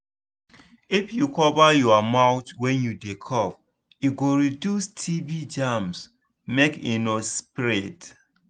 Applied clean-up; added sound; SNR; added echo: none; none; none; none.